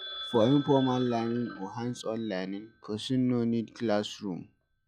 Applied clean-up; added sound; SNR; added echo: classical method log-MMSE.